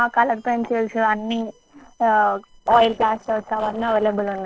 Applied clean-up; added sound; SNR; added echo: neural separator model SepFormer DNS4.